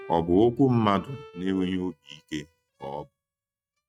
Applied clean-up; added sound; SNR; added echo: neural mask model RNNoise.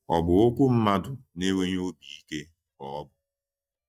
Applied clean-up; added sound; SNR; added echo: neural mask model DeepFilterNet 3.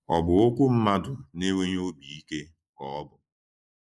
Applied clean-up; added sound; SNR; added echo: neural mask model Resemble Enhance denoiser.